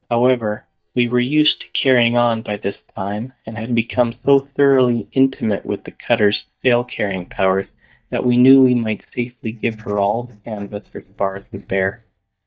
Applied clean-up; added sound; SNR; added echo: neural mask model DeepFilterNet 3.